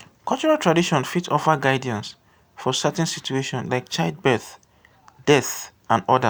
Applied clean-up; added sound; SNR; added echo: none; none; none; none.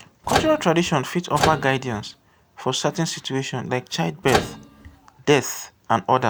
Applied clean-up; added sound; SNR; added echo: none; Microwave oven; 4 dB; none.